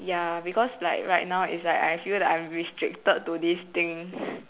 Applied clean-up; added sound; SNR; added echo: none; none; none; none.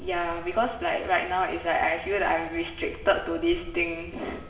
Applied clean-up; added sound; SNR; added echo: none; Truck; 16 dB; reverberation time 1.1 s.